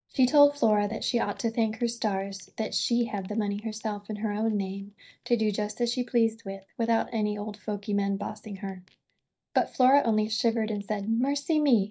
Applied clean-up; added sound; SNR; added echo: neural mask model DeepFilterNet 3.